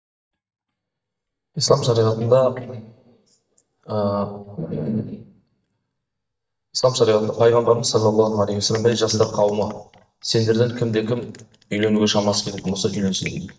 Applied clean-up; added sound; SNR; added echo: neural mask model DeepFilterNet 3.